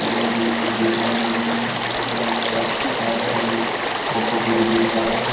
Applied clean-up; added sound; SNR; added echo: none; Stream / Frog; -2 dB; reverberation time 0.7 s.